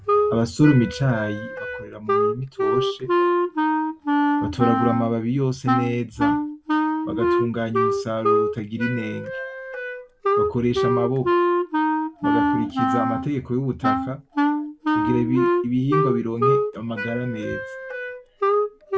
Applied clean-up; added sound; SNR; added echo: none; Wind instrument, woodwind instrument; -3 dB; none.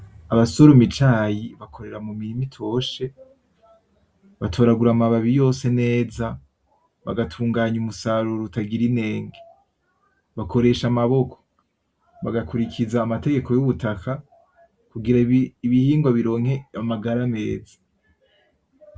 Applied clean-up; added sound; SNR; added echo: none; none; none; none.